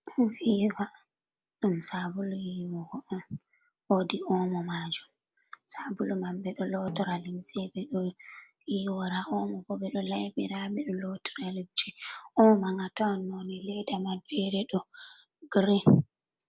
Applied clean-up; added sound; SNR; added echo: none; Snare drum; 16 dB; none.